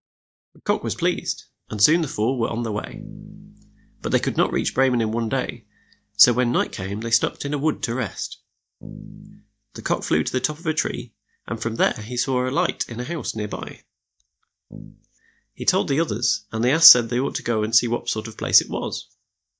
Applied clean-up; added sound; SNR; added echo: neural mask model DeepFilterNet 3.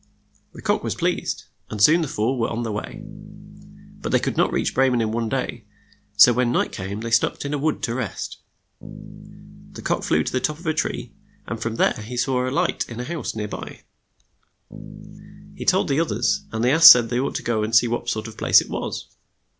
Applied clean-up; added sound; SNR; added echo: none; Bass guitar; 19 dB; none.